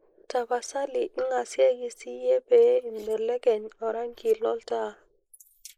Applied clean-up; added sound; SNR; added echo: neural mask model Resemble Enhance denoiser.